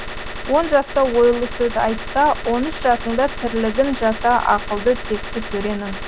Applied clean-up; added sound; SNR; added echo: none; Gunshot, gunfire; 8 dB; none.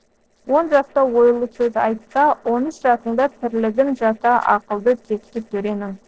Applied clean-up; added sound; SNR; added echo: neural separator model SepFormer DNS4.